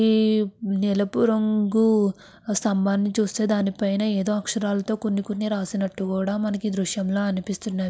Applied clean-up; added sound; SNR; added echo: none; none; none; none.